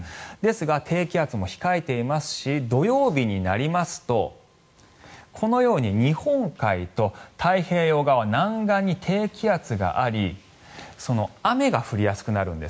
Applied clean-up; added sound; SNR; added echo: none; none; none; none.